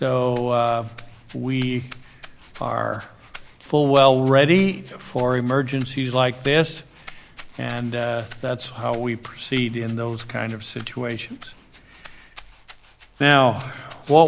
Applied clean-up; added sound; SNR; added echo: none; Rattle (instrument); 14 dB; none.